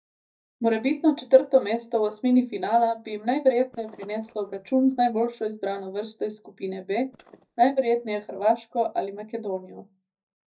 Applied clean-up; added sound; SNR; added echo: neural mask model DeepFilterNet 3.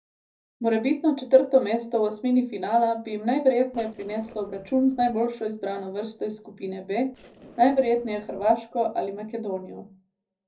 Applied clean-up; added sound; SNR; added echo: neural separator model SepFormer DNS4.